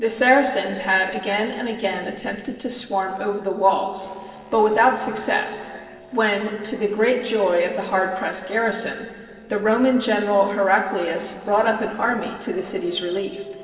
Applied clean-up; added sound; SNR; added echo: neural separator model SepFormer DNS4.